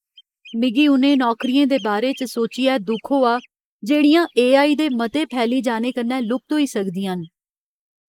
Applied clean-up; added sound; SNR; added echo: neural mask model Resemble Enhance denoiser.